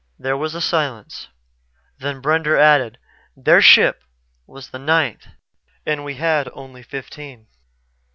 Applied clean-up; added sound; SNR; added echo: none; none; none; none.